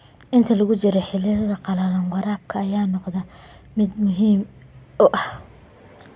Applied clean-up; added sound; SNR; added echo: none; none; none; none.